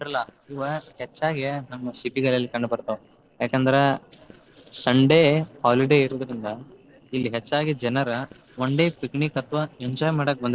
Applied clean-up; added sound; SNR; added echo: neural separator model SepFormer DNS4.